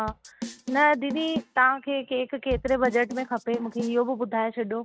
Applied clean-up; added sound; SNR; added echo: neural mask model RNNoise.